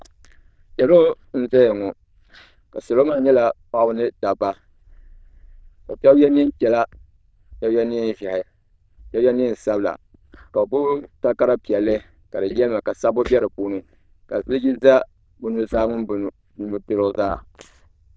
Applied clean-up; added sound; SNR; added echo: neural diffusion model UNIVERSE++.